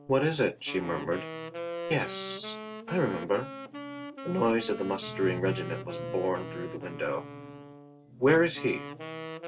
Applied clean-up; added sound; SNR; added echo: none; Wind instrument, woodwind instrument; 10 dB; none.